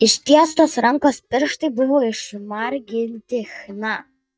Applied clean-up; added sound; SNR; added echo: neural mask model DeepFilterNet 3.